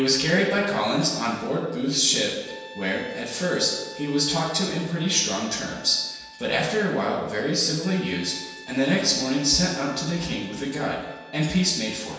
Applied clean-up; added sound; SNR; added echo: none; Brass instrument; 20 dB; reverberation time 1.2 s.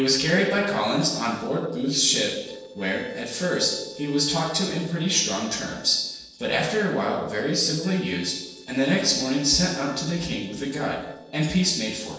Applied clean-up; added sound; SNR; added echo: neural separator model SepFormer DNS4.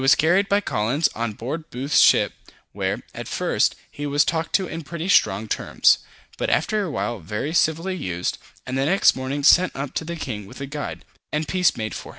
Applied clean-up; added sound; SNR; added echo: none; none; none; none.